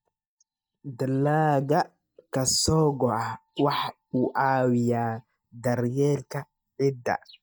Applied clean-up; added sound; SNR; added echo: neural mask model DeepFilterNet 3.